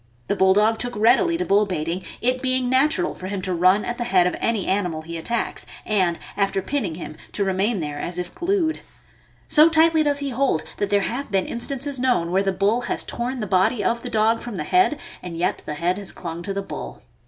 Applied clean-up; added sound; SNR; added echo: none; none; none; none.